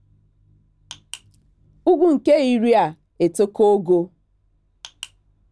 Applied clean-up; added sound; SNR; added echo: none; none; none; none.